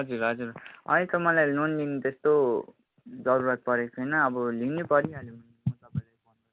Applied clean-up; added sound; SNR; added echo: none; none; none; none.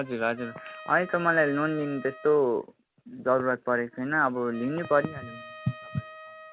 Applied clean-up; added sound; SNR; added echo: none; Trumpet; 18 dB; none.